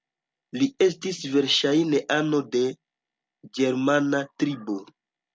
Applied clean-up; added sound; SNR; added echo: none; none; none; none.